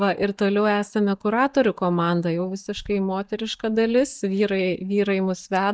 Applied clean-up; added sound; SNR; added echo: neural mask model DeepFilterNet 3.